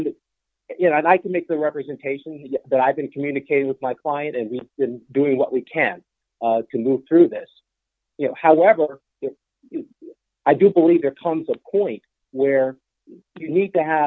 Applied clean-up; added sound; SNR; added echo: none; none; none; none.